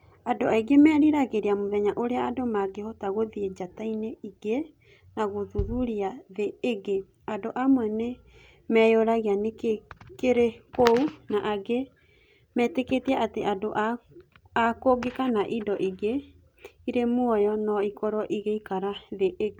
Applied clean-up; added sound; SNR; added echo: none; Bass drum; 13 dB; none.